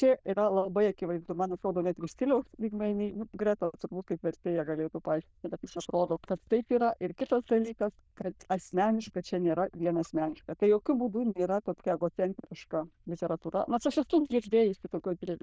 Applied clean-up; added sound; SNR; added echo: neural diffusion model UNIVERSE++.